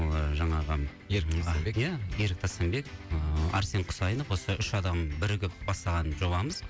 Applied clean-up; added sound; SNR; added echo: none; none; none; none.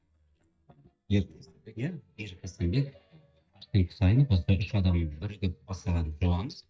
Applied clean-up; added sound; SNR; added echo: neural mask model DeepFilterNet 3.